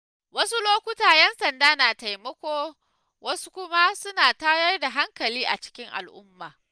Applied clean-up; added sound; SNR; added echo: none; none; none; none.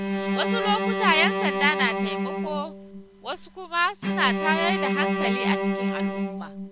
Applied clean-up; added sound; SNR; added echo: none; Bowed string instrument; -1 dB; none.